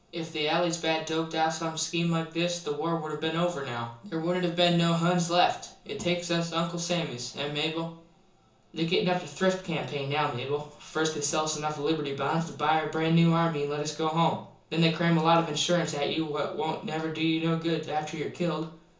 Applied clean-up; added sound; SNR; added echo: none; none; none; reverberation time 0.6 s.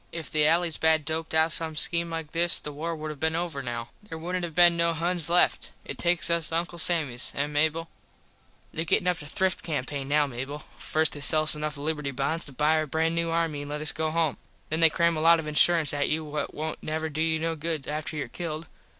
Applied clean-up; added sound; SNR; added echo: none; none; none; none.